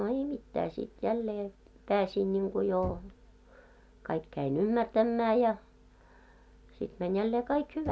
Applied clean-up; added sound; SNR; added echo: none; Knock; 19 dB; none.